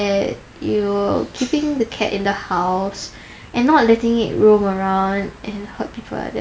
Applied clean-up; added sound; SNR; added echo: none; none; none; none.